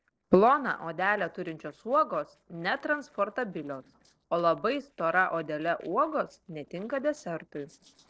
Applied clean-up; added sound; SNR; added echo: neural separator model SepFormer DNS4.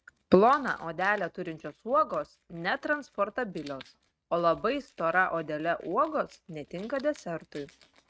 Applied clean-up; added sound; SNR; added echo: neural mask model RNNoise.